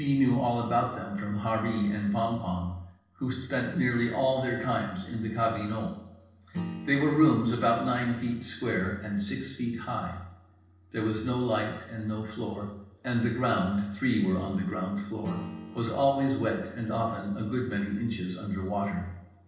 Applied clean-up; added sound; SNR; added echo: neural separator model SepFormer DNS4.